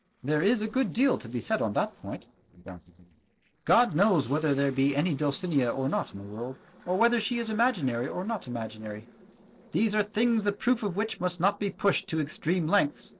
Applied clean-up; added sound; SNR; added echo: neural separator model SepFormer DNS4.